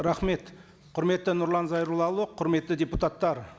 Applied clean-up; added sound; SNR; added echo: none; none; none; none.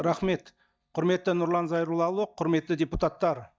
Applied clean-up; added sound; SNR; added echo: neural mask model DeepFilterNet 3.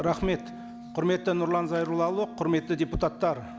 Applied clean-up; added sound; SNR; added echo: none; Wind instrument, woodwind instrument; 14 dB; none.